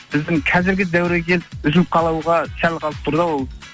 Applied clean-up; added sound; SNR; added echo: none; none; none; none.